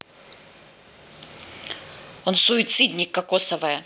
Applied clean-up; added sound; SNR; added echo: none; none; none; none.